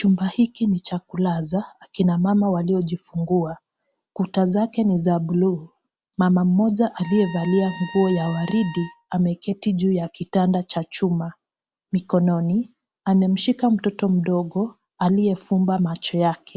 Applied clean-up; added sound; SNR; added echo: none; Trumpet; 17 dB; none.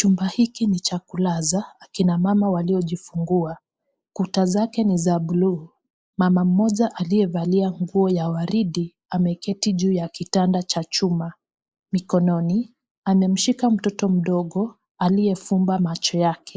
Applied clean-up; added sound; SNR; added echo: neural mask model Resemble Enhance denoiser.